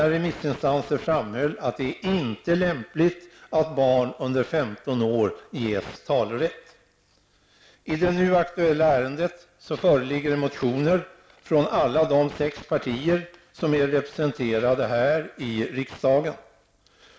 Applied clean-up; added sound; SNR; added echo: none; none; none; none.